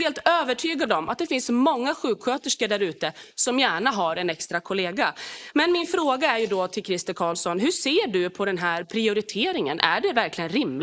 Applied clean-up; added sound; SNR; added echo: neural mask model Resemble Enhance denoiser.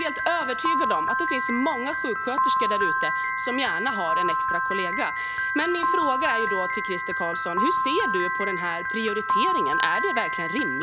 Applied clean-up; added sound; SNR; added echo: none; Piano; -3 dB; none.